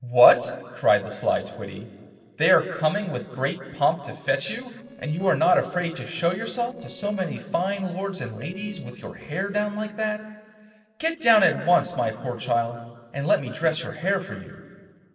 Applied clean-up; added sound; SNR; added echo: neural separator model SepFormer DNS4.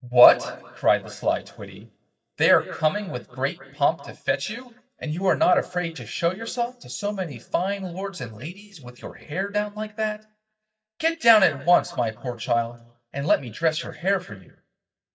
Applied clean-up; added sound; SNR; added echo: neural mask model DeepFilterNet 3.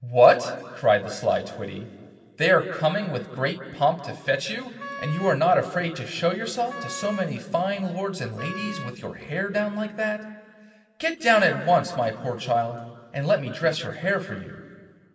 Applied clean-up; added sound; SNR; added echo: none; Wind instrument, woodwind instrument; 14 dB; reverberation time 1.9 s.